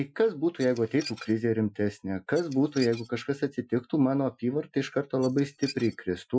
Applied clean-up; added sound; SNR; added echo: classical method Wiener filter.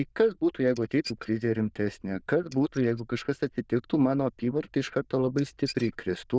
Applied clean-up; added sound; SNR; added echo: neural diffusion model UNIVERSE++.